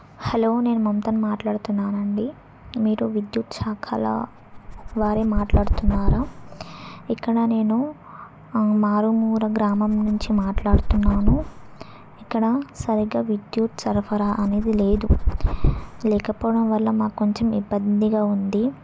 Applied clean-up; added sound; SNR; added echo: none; Dog; 2 dB; none.